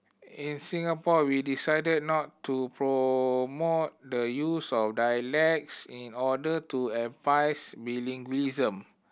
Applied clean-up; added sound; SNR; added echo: none; none; none; none.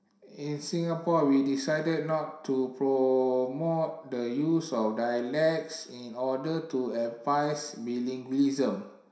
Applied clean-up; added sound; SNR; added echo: none; none; none; reverberation time 0.7 s.